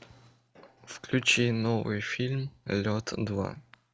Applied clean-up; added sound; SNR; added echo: none; none; none; none.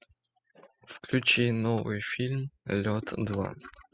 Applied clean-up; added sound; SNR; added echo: classical method spectral subtraction.